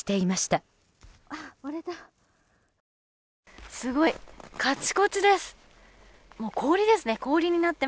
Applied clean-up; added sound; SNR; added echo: none; none; none; none.